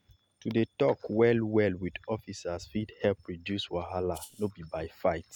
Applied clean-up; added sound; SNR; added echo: none; Rattle (instrument); 18 dB; none.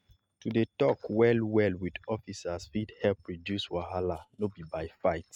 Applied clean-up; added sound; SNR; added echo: neural mask model RNNoise.